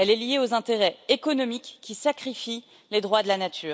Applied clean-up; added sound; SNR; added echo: none; none; none; none.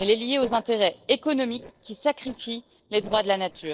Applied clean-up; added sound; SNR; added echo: neural separator model SepFormer DNS4.